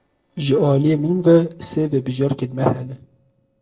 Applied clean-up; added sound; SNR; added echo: neural separator model SepFormer DNS4.